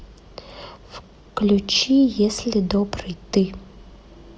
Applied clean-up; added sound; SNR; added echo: none; none; none; none.